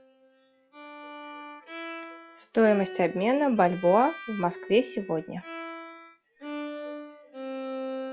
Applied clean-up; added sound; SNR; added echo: classical method log-MMSE.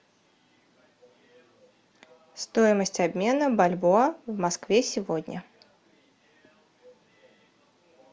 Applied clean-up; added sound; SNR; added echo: none; none; none; none.